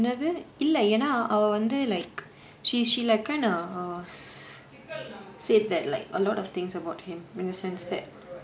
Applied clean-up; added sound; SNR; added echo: none; none; none; none.